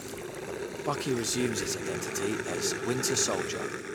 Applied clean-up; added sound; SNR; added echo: none; Growling; 1 dB; none.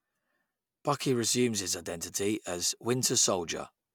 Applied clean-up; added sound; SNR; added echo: none; none; none; none.